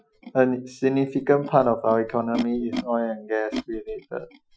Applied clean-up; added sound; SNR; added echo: classical method Wiener filter.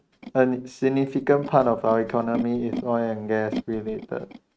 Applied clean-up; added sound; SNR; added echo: neural mask model RNNoise.